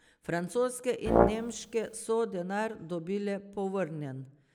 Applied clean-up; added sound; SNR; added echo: none; Brass instrument; -5 dB; none.